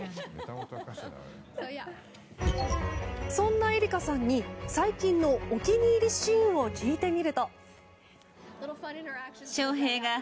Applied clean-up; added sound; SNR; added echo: none; none; none; none.